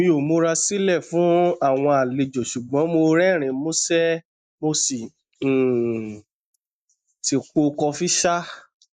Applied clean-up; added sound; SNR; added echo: neural mask model Resemble Enhance denoiser.